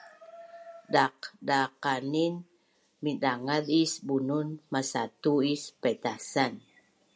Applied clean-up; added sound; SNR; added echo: none; none; none; none.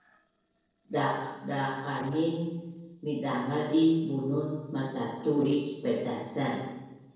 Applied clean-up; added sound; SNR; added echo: neural separator model SepFormer DNS4.